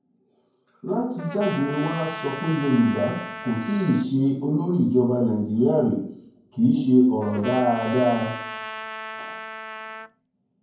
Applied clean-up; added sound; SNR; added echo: none; Trumpet; 12 dB; reverberation time 0.9 s.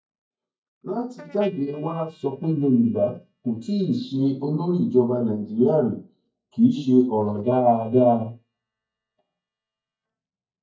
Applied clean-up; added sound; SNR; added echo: neural mask model DeepFilterNet 3.